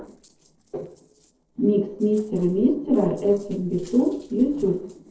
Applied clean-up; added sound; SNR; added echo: neural separator model SepFormer DNS4.